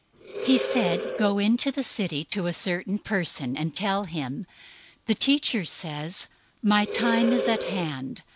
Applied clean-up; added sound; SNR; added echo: none; Animal; 3 dB; none.